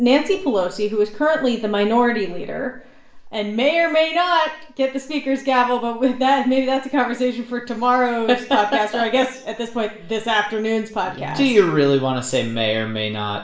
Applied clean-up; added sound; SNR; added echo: none; none; none; reverberation time 0.5 s.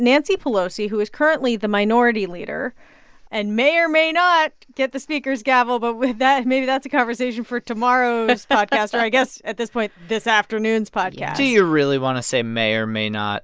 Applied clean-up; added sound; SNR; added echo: none; none; none; none.